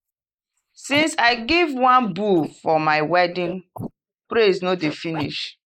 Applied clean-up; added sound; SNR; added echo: neural mask model Resemble Enhance denoiser.